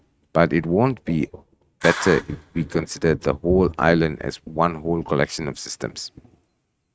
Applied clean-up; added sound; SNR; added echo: neural mask model RNNoise.